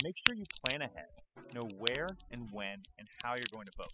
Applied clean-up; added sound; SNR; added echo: classical method spectral subtraction.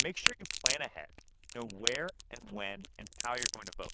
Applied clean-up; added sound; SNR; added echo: neural diffusion model UNIVERSE++.